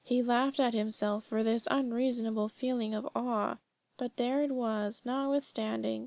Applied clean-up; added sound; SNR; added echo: none; none; none; none.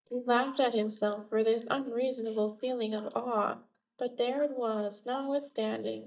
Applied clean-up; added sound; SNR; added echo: neural mask model DeepFilterNet 3.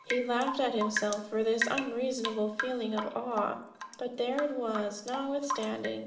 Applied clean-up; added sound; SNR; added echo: none; Drip / Rain; 7 dB; reverberation time 1.7 s.